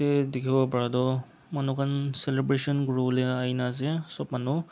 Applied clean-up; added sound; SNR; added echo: none; none; none; none.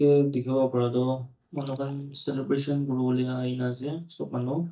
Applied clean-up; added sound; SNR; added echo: neural mask model DeepFilterNet 3.